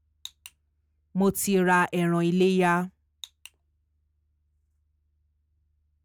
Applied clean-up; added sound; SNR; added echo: none; none; none; none.